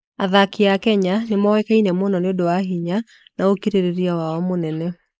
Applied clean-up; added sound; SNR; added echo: neural mask model Resemble Enhance denoiser.